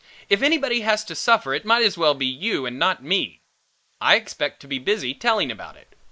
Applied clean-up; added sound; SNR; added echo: neural mask model Resemble Enhance denoiser.